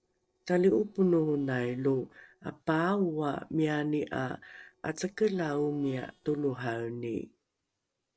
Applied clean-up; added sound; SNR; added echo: neural separator model SepFormer DNS4.